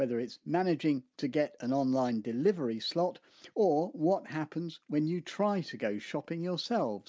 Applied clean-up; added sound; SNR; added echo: none; none; none; none.